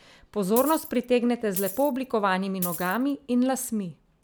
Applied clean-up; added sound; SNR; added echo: none; Coin (dropping); 9 dB; none.